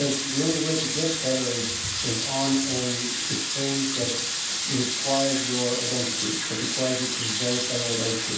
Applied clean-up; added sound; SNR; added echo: none; Sink (filling or washing) / Water tap, faucet; -1 dB; reverberation time 0.7 s.